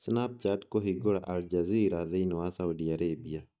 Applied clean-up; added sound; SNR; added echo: neural mask model DeepFilterNet 3.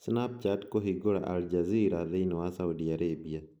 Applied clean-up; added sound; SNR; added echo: neural mask model Resemble Enhance denoiser.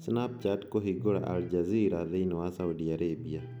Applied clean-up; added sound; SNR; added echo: none; Electric guitar; 14 dB; none.